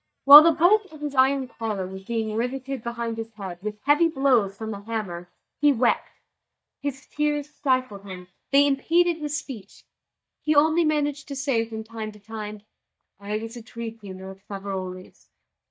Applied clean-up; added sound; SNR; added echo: neural mask model DeepFilterNet 3.